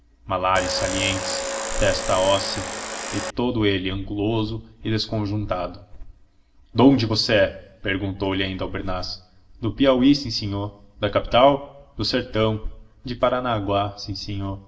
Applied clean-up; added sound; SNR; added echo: none; Domestic sounds, home sounds; 5 dB; reverberation time 0.6 s.